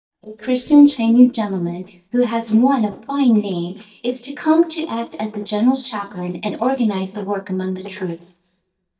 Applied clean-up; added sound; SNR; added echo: neural mask model DeepFilterNet 3.